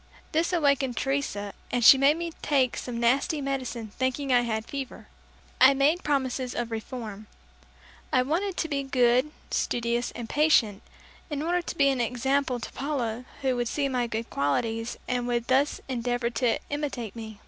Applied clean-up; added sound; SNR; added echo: none; none; none; none.